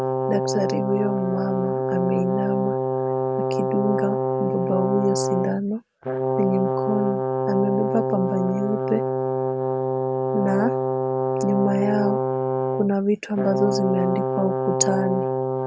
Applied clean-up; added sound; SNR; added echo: none; Brass instrument; -1 dB; none.